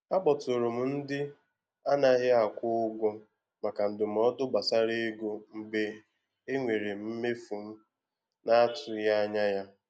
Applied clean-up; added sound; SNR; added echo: none; none; none; none.